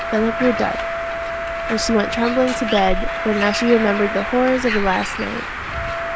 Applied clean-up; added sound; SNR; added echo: none; Wind instrument, woodwind instrument + Bird; 3 dB; none.